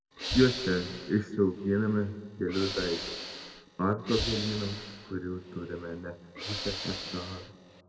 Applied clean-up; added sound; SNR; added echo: none; Hiss / Breathing; 8 dB; reverberation time 1.4 s.